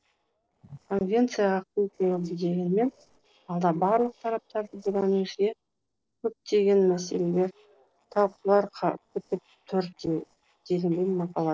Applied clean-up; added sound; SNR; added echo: neural separator model SepFormer DNS4.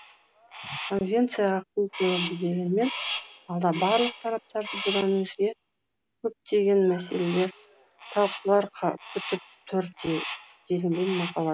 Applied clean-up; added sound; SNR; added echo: none; Crow; 11 dB; none.